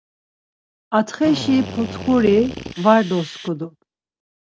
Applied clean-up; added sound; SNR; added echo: none; Drill; 12 dB; none.